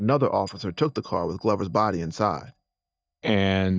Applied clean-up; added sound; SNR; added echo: neural mask model DeepFilterNet 3.